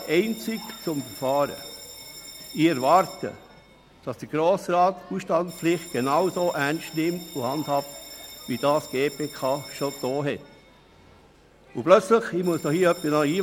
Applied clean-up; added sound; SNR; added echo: none; Bell; 18 dB; none.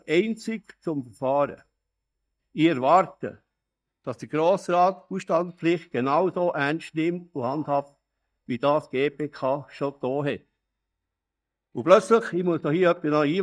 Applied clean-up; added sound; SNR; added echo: neural mask model DeepFilterNet 3.